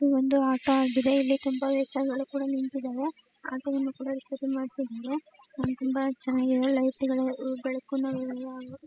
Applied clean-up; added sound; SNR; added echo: classical method spectral subtraction.